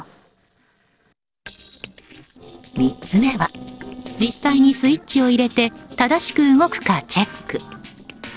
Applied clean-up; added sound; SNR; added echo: neural separator model SepFormer DNS4.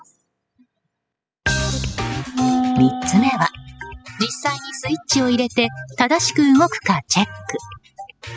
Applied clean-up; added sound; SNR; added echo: classical method spectral subtraction.